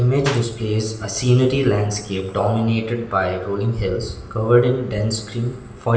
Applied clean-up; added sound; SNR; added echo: none; Clapping; 11 dB; reverberation time 0.9 s.